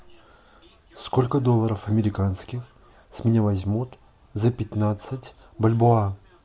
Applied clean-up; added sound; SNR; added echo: none; none; none; none.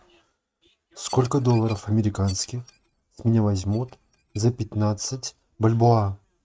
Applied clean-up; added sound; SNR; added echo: neural mask model RNNoise.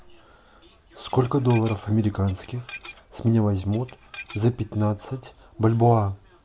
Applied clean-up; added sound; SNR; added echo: none; Dishes, pots, and pans / Glass; 13 dB; none.